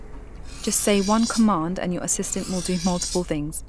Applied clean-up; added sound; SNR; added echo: none; Printer + Cutlery, silverware; 11 dB; none.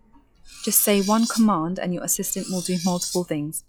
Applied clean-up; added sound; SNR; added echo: classical method log-MMSE.